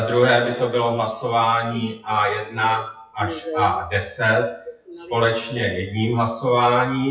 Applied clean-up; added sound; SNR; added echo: classical method WPE with log-MMSE.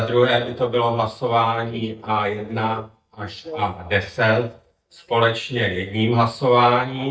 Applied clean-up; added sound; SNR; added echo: neural mask model DeepFilterNet 3.